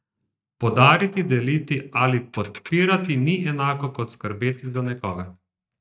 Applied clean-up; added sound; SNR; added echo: neural mask model DeepFilterNet 3.